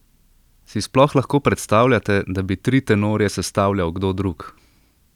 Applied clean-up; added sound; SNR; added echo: none; none; none; none.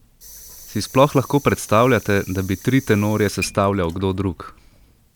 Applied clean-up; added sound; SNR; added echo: none; Sink (filling or washing) / Water tap, faucet; 19 dB; none.